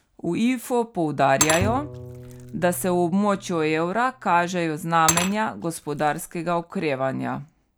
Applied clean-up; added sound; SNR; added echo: none; Bowed string instrument + Glass / Liquid; 9 dB; none.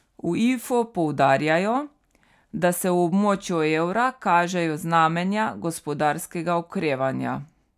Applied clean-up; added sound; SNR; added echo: none; none; none; none.